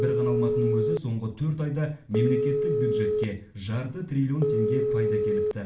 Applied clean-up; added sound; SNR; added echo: none; Telephone; -1 dB; reverberation time 0.4 s.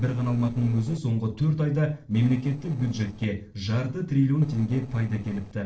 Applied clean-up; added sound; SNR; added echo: neural separator model SepFormer DNS4.